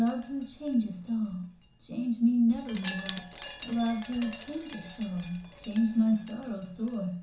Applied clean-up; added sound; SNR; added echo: none; Wind chime; 10 dB; reverberation time 0.7 s.